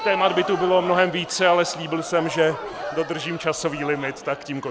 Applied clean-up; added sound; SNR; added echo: none; Crowd; 9 dB; none.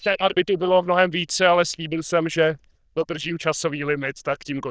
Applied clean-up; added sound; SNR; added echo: neural diffusion model UNIVERSE++.